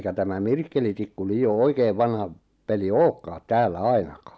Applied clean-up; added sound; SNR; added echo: none; none; none; none.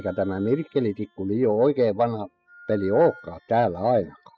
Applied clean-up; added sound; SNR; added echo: classical method spectral subtraction.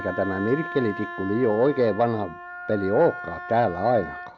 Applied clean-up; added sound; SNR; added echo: none; Wind instrument, woodwind instrument; 11 dB; none.